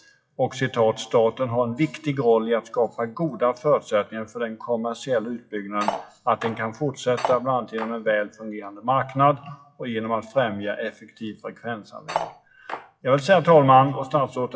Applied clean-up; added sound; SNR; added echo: classical method WPE with log-MMSE.